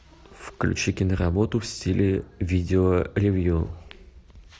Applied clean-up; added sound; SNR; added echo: none; none; none; none.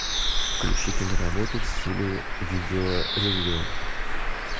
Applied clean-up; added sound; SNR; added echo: none; Bird; -5 dB; none.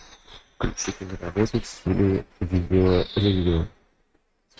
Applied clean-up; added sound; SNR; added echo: neural mask model RNNoise.